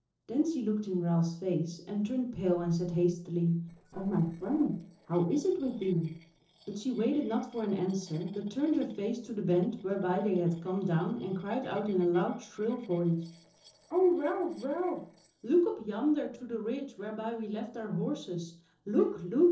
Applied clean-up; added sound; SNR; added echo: neural separator model SepFormer DNS4.